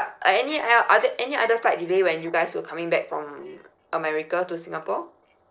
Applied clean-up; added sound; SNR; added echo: neural separator model SepFormer DNS4.